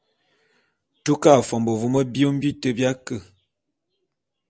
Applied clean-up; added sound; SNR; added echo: none; none; none; none.